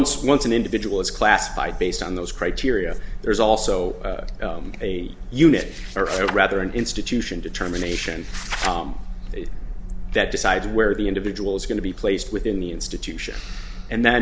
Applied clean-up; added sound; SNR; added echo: none; none; none; none.